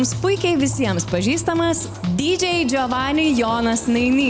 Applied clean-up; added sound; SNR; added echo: none; Motorcycle; 12 dB; none.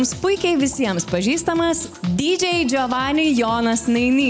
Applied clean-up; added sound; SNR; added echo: none; none; none; none.